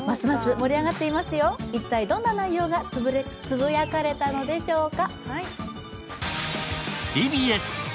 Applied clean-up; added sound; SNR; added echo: none; none; none; none.